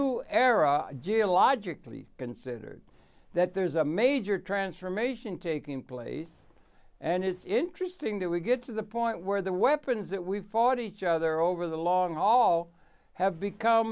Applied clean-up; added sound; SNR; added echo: none; none; none; none.